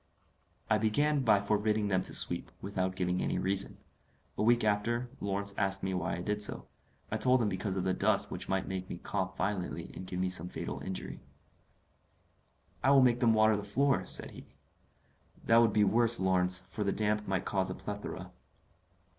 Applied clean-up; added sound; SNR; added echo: none; none; none; none.